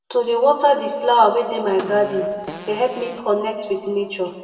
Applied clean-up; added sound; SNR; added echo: none; Fart; 16 dB; reverberation time 1.9 s.